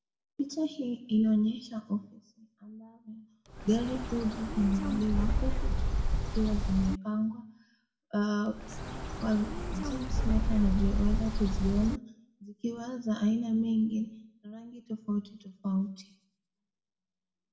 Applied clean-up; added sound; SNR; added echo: none; Bird; -2 dB; reverberation time 0.5 s.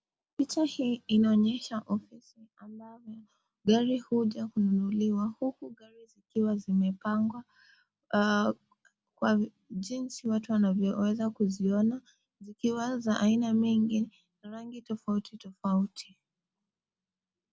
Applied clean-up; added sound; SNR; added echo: none; none; none; none.